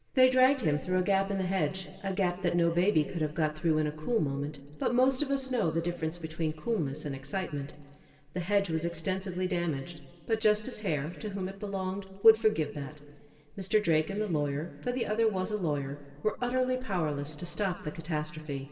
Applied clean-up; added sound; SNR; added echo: none; none; none; reverberation time 2.7 s.